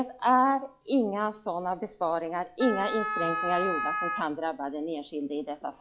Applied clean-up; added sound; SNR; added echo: classical method log-MMSE.